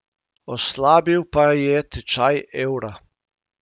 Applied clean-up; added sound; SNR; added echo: none; none; none; none.